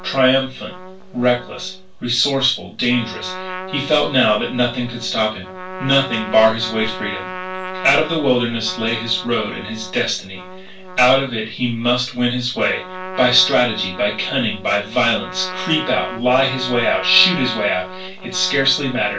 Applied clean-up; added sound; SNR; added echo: none; Trumpet; 13 dB; reverberation time 0.2 s.